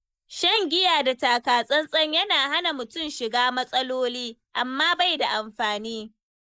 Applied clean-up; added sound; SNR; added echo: neural mask model Resemble Enhance denoiser.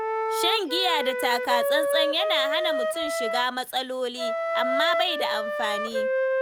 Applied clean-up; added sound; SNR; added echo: none; Wind instrument, woodwind instrument; -1 dB; none.